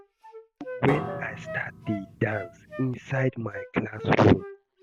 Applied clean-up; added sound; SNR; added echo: none; Wind instrument, woodwind instrument + Piano; 10 dB; none.